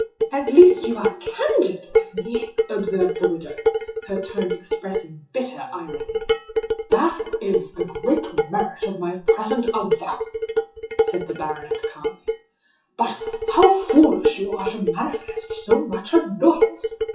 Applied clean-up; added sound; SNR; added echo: classical method WPE with log-MMSE.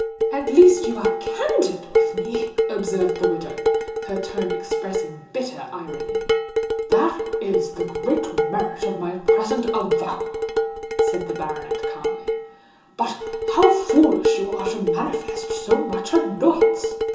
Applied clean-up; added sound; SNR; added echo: none; Dishes, pots, and pans; 0 dB; reverberation time 0.6 s.